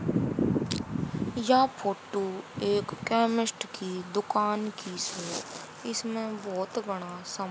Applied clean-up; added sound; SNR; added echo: none; Crushing; 11 dB; none.